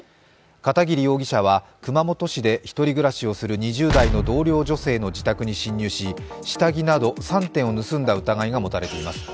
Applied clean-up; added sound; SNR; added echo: none; Explosion; 4 dB; none.